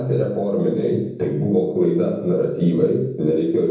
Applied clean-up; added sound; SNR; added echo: none; none; none; reverberation time 0.9 s.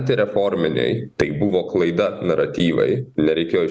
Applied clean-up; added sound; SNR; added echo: none; none; none; none.